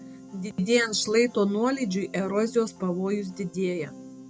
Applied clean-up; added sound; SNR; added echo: none; Piano; 19 dB; none.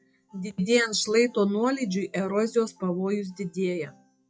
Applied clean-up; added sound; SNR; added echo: classical method log-MMSE.